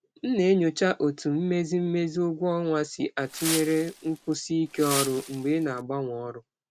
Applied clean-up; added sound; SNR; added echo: none; Wind; 8 dB; none.